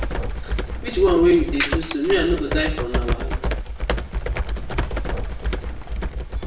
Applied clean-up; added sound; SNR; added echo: none; Computer keyboard; 1 dB; reverberation time 0.8 s.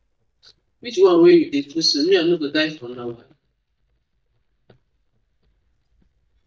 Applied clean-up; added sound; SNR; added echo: neural mask model DeepFilterNet 3.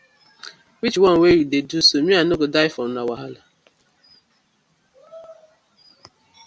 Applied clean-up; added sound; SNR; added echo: none; none; none; none.